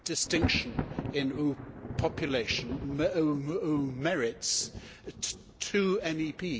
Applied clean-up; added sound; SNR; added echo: none; Thunder; 8 dB; none.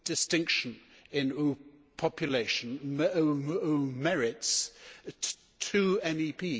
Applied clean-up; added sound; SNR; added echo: none; none; none; none.